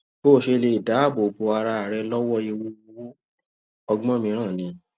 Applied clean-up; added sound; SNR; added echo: none; none; none; none.